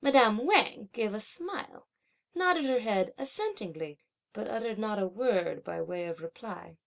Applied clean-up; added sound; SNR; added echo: none; none; none; none.